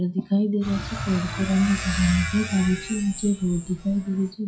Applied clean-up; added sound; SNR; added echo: classical method WPE with log-MMSE.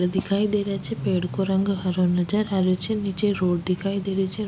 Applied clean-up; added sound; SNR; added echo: none; none; none; none.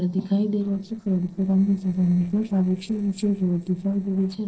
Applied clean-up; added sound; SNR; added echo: neural separator model SepFormer DNS4.